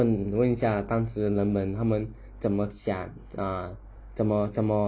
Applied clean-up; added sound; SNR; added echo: none; none; none; none.